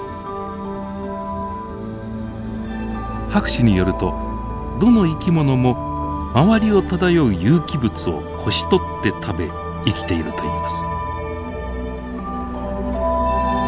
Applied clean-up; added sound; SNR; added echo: none; none; none; none.